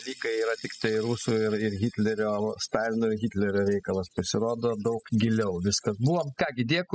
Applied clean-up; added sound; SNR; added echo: classical method spectral subtraction.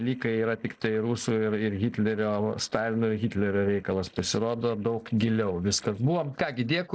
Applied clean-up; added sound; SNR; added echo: neural separator model SepFormer DNS4.